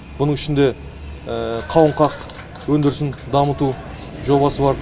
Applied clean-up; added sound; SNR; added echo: none; Applause / Clapping; 20 dB; reverberation time 0.4 s.